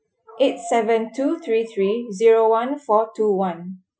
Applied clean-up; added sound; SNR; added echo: classical method Wiener filter.